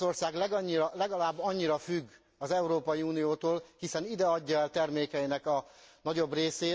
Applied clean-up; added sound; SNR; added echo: none; none; none; none.